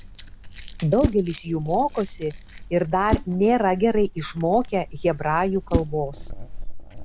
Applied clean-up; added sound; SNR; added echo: none; Chewing, mastication + Whoosh, swoosh, swish; 7 dB; none.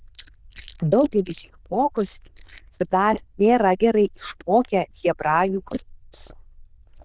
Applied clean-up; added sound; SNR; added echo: neural diffusion model UNIVERSE++.